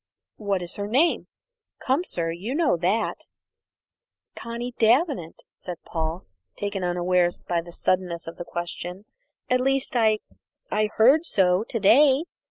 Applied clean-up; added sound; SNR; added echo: none; none; none; none.